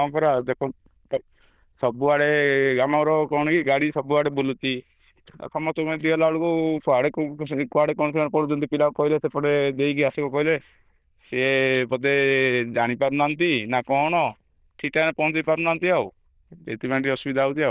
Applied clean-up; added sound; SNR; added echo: neural diffusion model UNIVERSE++.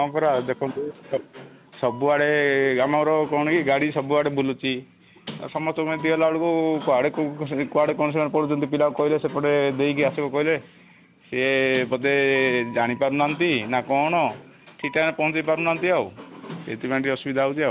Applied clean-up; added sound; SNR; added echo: none; Sliding door; 19 dB; none.